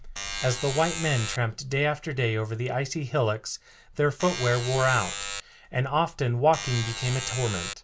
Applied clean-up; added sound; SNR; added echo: none; Alarm; 7 dB; none.